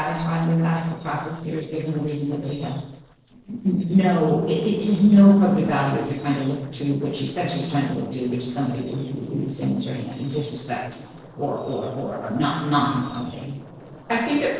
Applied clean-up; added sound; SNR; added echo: neural separator model SepFormer DNS4.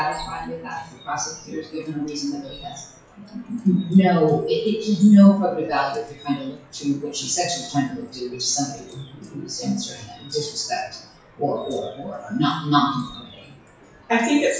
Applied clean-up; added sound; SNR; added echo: classical method WPE with log-MMSE.